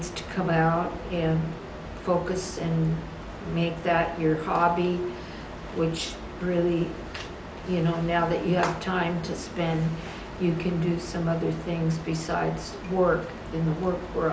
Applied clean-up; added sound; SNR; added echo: none; none; none; none.